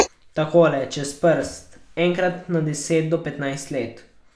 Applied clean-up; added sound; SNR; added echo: none; Writing; 12 dB; none.